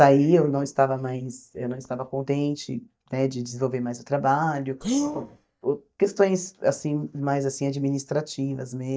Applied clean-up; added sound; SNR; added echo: neural mask model DeepFilterNet 3.